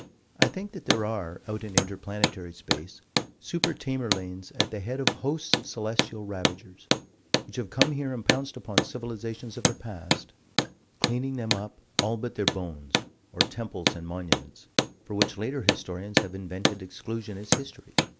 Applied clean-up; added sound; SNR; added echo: none; Hammer; -3 dB; none.